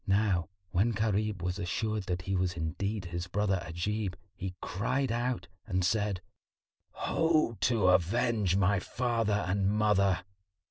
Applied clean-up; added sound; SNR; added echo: none; none; none; none.